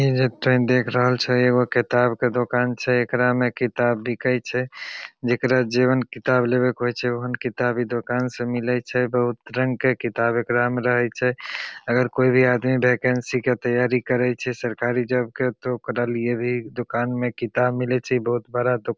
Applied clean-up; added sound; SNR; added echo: none; none; none; none.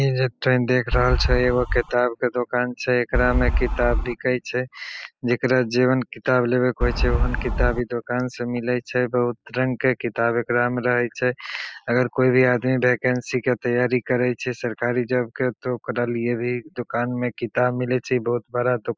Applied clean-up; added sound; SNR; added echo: classical method spectral subtraction.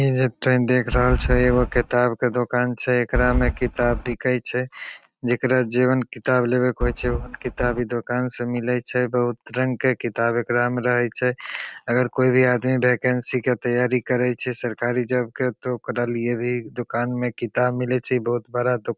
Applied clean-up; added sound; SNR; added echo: neural mask model RNNoise.